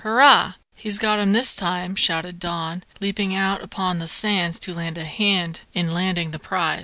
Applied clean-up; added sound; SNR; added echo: none; none; none; none.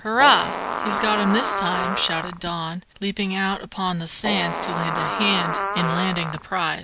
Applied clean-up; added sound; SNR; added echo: none; Fart; 4 dB; none.